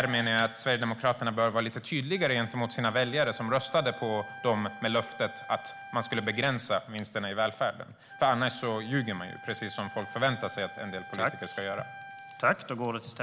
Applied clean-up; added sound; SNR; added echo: none; Wind instrument, woodwind instrument; 17 dB; none.